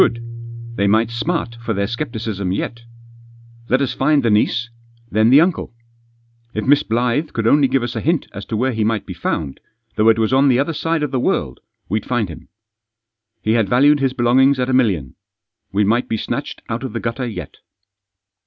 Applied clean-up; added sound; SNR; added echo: none; Piano; 20 dB; none.